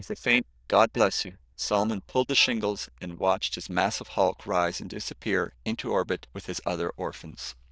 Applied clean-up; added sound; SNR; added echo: neural diffusion model UNIVERSE++.